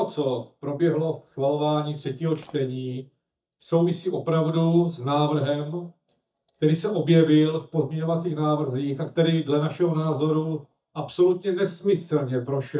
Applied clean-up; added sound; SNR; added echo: neural mask model DeepFilterNet 3.